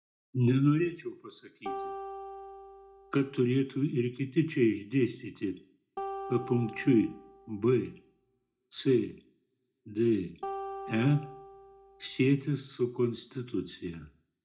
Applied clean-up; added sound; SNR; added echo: none; Acoustic guitar; 12 dB; reverberation time 0.3 s.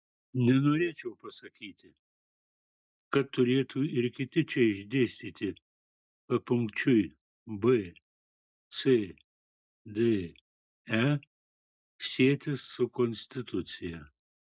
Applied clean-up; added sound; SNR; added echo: none; none; none; none.